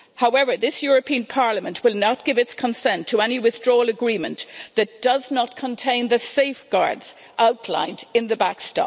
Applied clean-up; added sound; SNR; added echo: none; none; none; none.